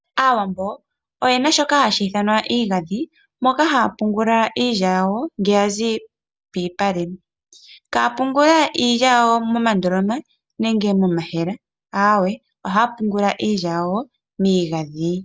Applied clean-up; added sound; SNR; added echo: none; none; none; none.